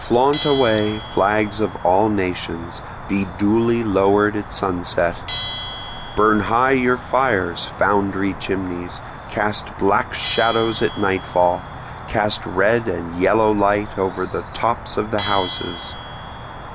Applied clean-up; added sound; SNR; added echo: none; Cricket + Bell; 11 dB; none.